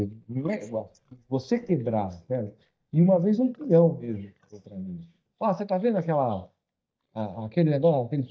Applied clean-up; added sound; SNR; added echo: neural mask model DeepFilterNet 3.